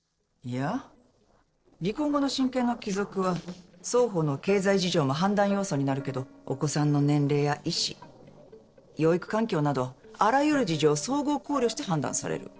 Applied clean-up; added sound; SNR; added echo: neural separator model SepFormer DNS4.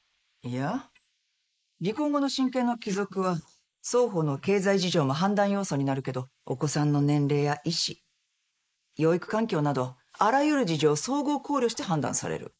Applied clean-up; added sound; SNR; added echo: neural mask model Resemble Enhance denoiser.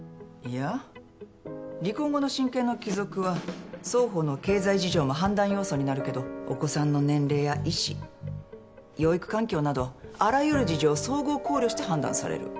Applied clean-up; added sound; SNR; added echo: none; none; none; none.